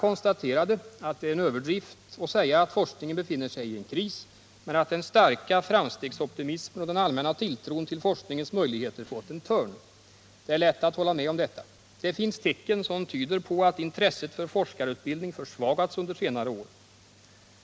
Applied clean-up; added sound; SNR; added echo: none; none; none; none.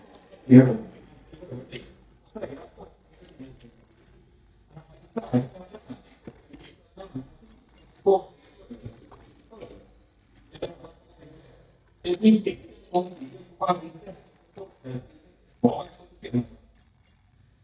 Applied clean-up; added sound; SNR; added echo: neural mask model DeepFilterNet 3.